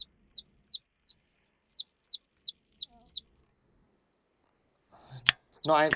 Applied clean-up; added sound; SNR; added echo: neural mask model Resemble Enhance denoiser.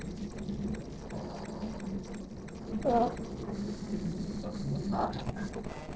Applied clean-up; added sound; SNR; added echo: neural separator model SepFormer DNS4.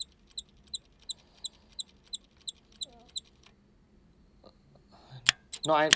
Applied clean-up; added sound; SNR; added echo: none; Mechanisms; -1 dB; none.